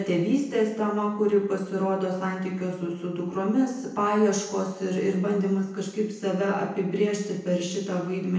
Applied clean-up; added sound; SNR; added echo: none; none; none; reverberation time 0.9 s.